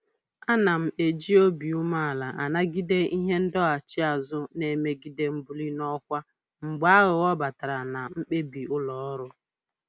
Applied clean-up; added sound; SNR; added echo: none; none; none; none.